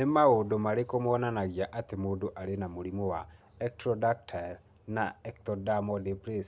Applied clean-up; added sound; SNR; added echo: none; none; none; none.